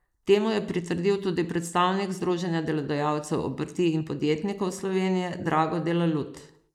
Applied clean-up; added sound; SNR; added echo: neural mask model Resemble Enhance denoiser.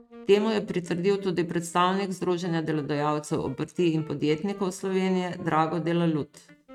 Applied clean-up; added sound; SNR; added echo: neural mask model RNNoise.